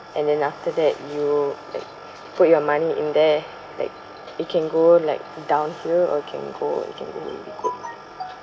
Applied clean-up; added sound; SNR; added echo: none; none; none; none.